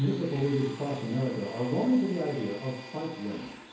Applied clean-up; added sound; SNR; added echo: none; Domestic sounds, home sounds; 17 dB; reverberation time 2.2 s.